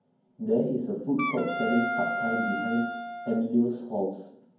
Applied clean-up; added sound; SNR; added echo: none; Wind instrument, woodwind instrument; 4 dB; reverberation time 0.9 s.